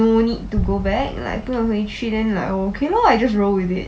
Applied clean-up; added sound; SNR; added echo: none; Boom; 12 dB; none.